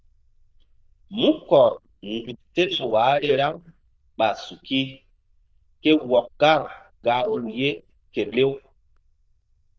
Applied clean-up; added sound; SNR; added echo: neural diffusion model UNIVERSE++.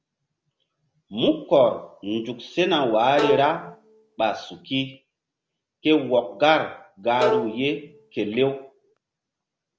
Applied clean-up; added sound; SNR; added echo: none; Bowed string instrument; 5 dB; none.